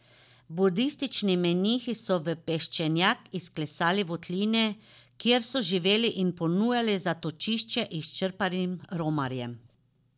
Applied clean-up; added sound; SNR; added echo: none; none; none; none.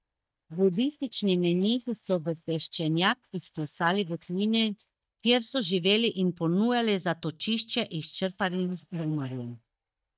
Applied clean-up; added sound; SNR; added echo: neural mask model DeepFilterNet 3.